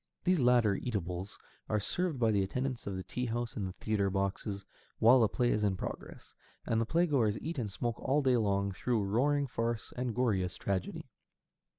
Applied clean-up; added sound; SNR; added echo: none; none; none; none.